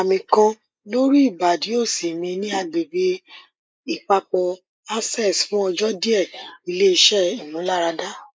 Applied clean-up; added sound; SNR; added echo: neural mask model Resemble Enhance denoiser.